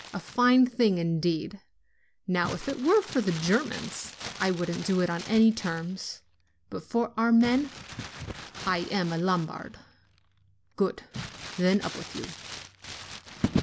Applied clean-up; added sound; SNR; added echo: none; Crumpling, crinkling; 12 dB; none.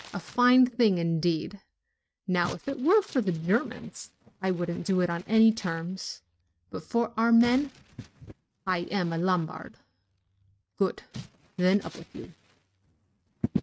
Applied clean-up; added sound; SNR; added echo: neural mask model RNNoise.